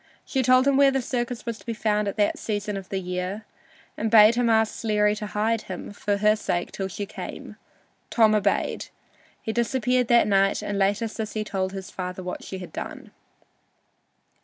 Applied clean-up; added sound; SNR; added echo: none; none; none; none.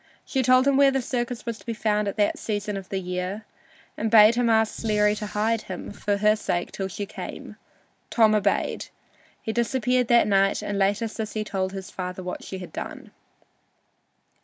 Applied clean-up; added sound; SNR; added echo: none; Fire; 17 dB; none.